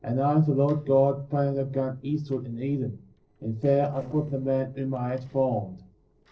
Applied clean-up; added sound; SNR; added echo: neural separator model SepFormer DNS4.